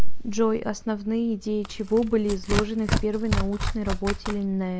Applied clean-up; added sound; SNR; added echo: none; Tearing; 5 dB; none.